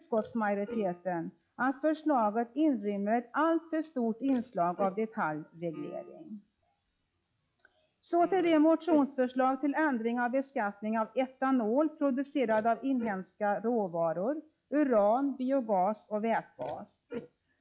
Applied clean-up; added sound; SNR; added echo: classical method log-MMSE.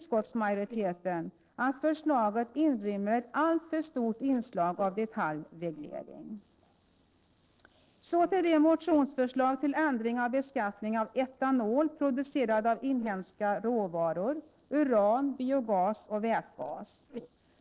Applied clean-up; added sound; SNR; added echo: neural separator model SepFormer DNS4.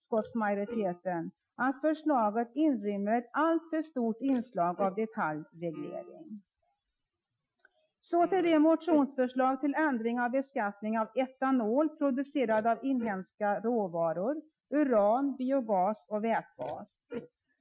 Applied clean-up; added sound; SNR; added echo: classical method Wiener filter.